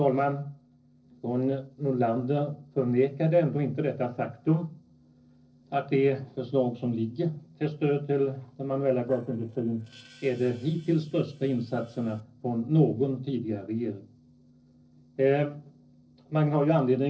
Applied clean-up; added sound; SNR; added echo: neural separator model SepFormer DNS4.